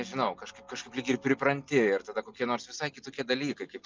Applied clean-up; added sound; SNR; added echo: classical method log-MMSE.